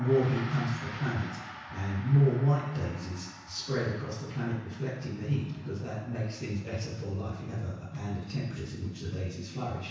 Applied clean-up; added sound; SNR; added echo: none; Gong; 16 dB; reverberation time 1.1 s.